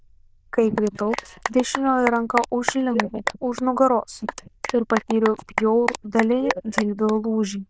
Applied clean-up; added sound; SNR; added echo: neural diffusion model UNIVERSE++.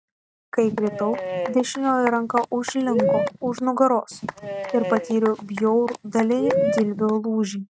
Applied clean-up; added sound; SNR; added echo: neural mask model RNNoise.